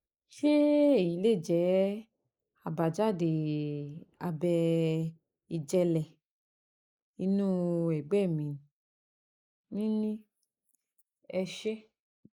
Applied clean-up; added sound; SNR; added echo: neural mask model Resemble Enhance denoiser.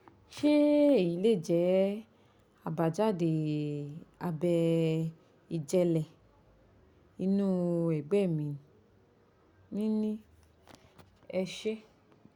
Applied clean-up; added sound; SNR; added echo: none; none; none; none.